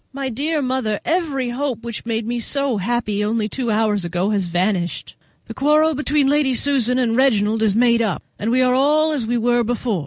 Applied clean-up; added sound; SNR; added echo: none; none; none; none.